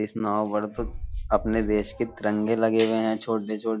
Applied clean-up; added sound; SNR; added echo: classical method log-MMSE.